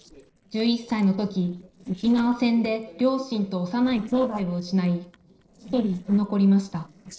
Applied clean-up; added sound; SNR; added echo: neural separator model SepFormer DNS4.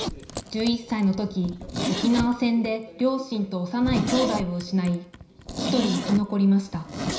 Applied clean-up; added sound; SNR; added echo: none; Zipper (clothing); 7 dB; reverberation time 0.5 s.